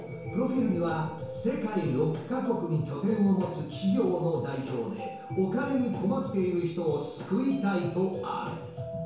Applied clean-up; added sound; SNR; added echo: none; none; none; reverberation time 1.0 s.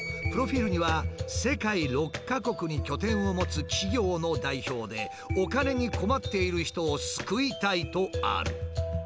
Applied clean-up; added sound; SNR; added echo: none; none; none; none.